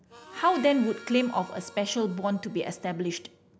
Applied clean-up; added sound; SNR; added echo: none; Harmonica; 19 dB; none.